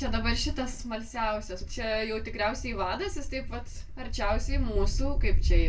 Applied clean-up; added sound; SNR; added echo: none; none; none; reverberation time 0.2 s.